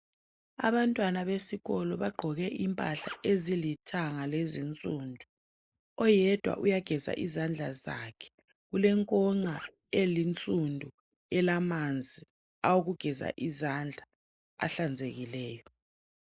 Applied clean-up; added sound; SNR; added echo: neural mask model Resemble Enhance denoiser.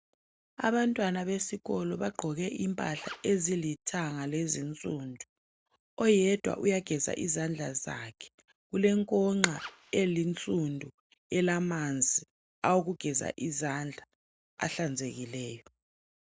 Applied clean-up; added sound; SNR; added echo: none; Zipper (clothing); 16 dB; none.